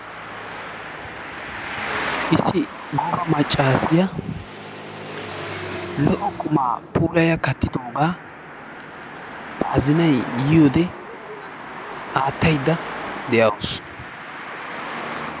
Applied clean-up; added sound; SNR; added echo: none; Traffic noise, roadway noise; 9 dB; none.